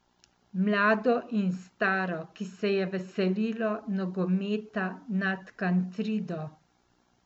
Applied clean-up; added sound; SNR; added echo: none; none; none; none.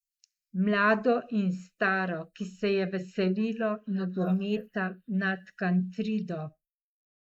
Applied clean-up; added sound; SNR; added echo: neural mask model Resemble Enhance denoiser.